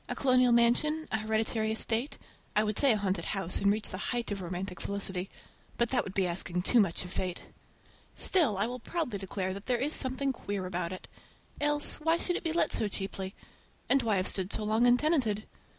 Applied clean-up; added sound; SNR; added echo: none; none; none; none.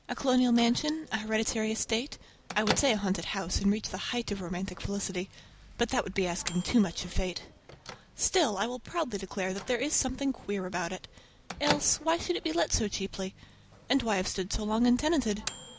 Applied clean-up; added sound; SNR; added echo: none; Microwave oven / Bell; 13 dB; none.